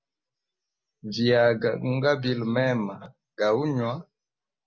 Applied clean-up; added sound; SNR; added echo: none; none; none; none.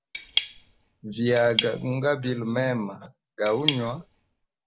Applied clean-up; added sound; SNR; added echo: none; Cutlery, silverware / Tap; 2 dB; none.